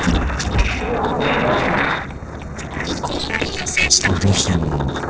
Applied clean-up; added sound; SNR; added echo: neural separator model SepFormer DNS4.